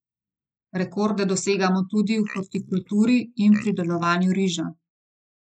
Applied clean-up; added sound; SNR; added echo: neural mask model Resemble Enhance denoiser.